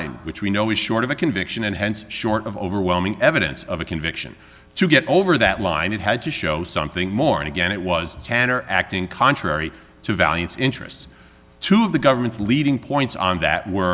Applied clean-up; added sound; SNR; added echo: none; none; none; none.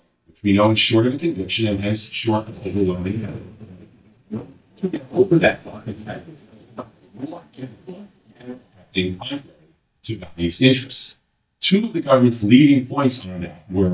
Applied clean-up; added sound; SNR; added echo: neural mask model DeepFilterNet 3.